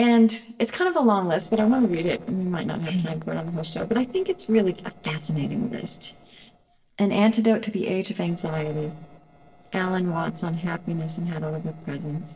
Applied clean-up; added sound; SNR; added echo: neural separator model SepFormer DNS4.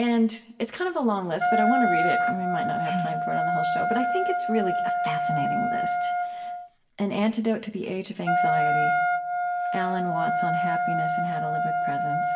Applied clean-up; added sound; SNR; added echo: none; Wind instrument, woodwind instrument; -3 dB; reverberation time 0.7 s.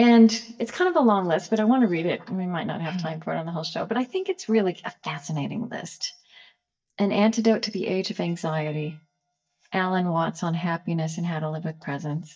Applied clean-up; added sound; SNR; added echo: neural mask model DeepFilterNet 3.